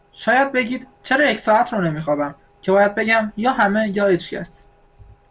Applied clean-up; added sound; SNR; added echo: none; none; none; none.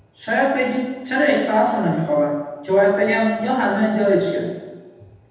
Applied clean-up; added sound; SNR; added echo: none; none; none; reverberation time 1.1 s.